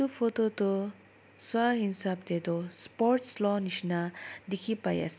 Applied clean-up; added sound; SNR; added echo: none; none; none; none.